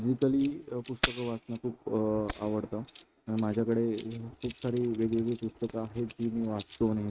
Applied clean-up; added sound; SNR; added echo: neural mask model RNNoise.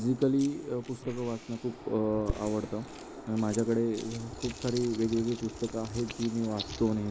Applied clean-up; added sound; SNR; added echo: neural mask model Resemble Enhance denoiser.